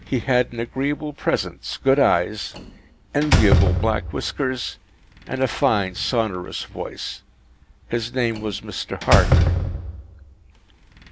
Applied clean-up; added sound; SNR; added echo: none; Slam; 1 dB; none.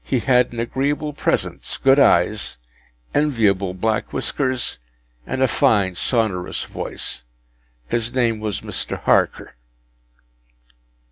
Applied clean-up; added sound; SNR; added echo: none; none; none; none.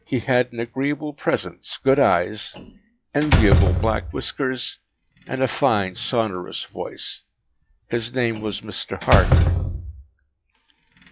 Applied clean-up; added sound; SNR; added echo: classical method log-MMSE.